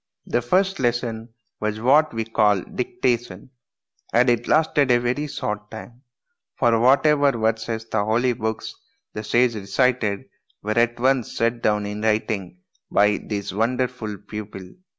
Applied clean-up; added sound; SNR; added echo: none; none; none; none.